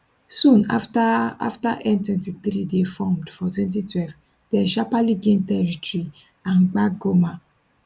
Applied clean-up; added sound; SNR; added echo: none; none; none; none.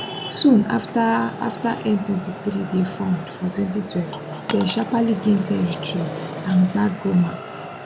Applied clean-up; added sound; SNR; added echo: none; Traffic noise, roadway noise + Coin (dropping); 10 dB; none.